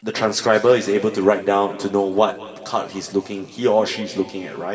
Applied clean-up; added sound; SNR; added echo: none; none; none; reverberation time 2.2 s.